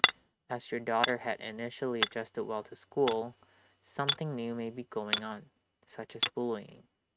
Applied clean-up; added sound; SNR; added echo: neural mask model RNNoise.